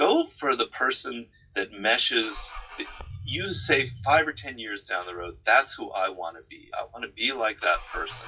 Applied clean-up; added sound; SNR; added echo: classical method WPE with log-MMSE.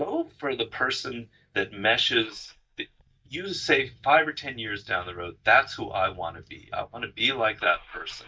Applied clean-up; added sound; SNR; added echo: neural mask model DeepFilterNet 3.